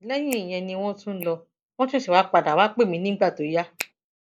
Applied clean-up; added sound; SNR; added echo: neural mask model Resemble Enhance denoiser.